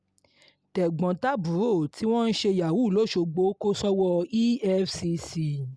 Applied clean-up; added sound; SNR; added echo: none; none; none; none.